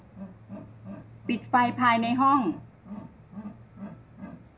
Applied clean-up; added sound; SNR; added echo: none; Wild animals; 13 dB; none.